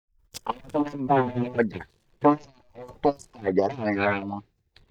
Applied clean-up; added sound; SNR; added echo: neural mask model DeepFilterNet 3.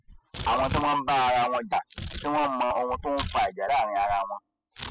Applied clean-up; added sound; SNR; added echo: classical method spectral subtraction.